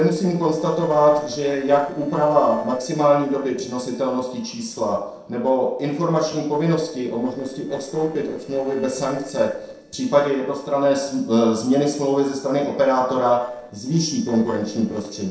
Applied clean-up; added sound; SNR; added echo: neural separator model SepFormer DNS4.